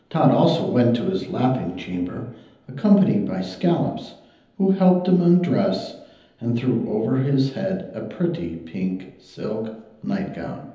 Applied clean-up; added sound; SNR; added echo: none; none; none; reverberation time 0.9 s.